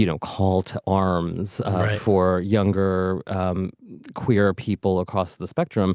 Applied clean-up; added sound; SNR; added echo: none; none; none; none.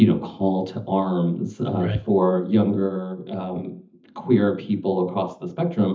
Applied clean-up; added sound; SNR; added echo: neural mask model DeepFilterNet 3.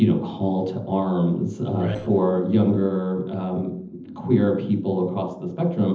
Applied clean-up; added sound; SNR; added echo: neural separator model SepFormer DNS4.